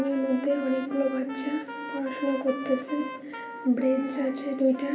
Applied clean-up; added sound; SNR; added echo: none; Trumpet; 13 dB; reverberation time 2.3 s.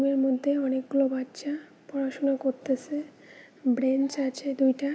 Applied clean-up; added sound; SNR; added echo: none; none; none; none.